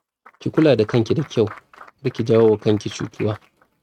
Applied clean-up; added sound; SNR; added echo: neural mask model RNNoise.